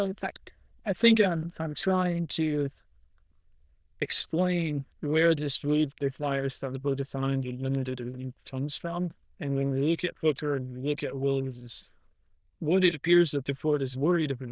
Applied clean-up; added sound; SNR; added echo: neural diffusion model UNIVERSE++.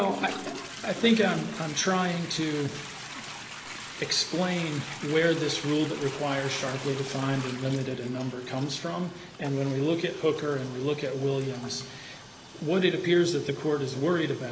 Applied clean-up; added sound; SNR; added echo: none; Toilet flush; 13 dB; none.